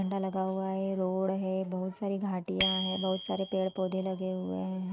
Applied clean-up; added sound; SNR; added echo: neural mask model RNNoise.